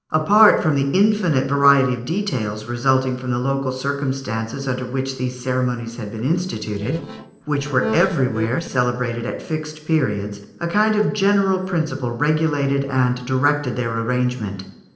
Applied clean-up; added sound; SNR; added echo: neural separator model SepFormer DNS4.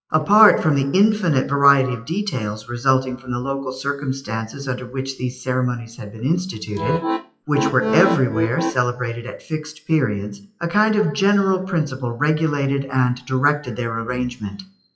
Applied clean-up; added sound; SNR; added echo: classical method WPE with log-MMSE.